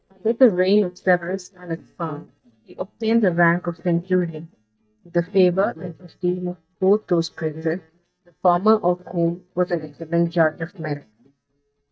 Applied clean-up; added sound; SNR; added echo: neural mask model DeepFilterNet 3.